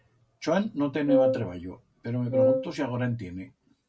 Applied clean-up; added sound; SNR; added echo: none; Wind instrument, woodwind instrument; -5 dB; none.